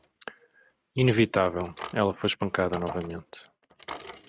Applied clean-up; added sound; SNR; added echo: neural mask model RNNoise.